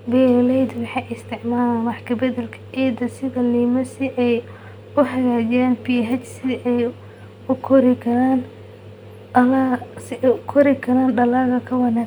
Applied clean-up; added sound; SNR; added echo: none; none; none; none.